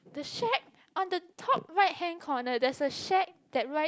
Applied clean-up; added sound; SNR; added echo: none; none; none; none.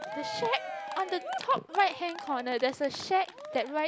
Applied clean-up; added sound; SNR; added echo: none; Cheering; 10 dB; none.